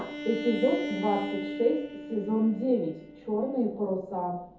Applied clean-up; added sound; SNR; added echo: none; Bowed string instrument; 9 dB; reverberation time 0.5 s.